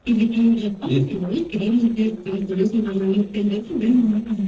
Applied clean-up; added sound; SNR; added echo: neural separator model SepFormer DNS4.